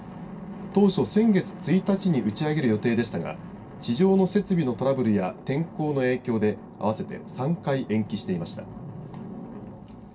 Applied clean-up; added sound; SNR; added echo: none; none; none; reverberation time 0.2 s.